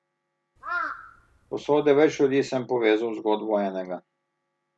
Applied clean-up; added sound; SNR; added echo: none; Crow; 11 dB; none.